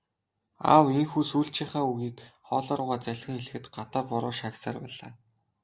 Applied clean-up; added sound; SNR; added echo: none; none; none; none.